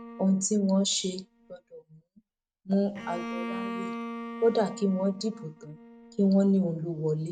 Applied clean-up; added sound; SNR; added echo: neural mask model RNNoise.